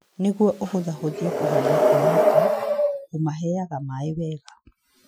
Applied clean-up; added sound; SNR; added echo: classical method Wiener filter.